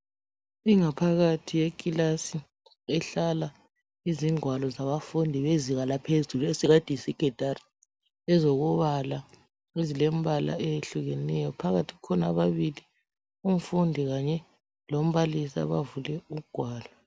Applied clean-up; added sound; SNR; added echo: none; none; none; none.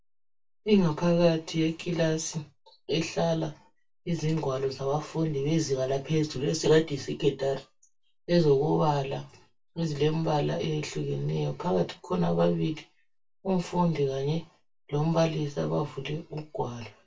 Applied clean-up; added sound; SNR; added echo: none; none; none; reverberation time 0.2 s.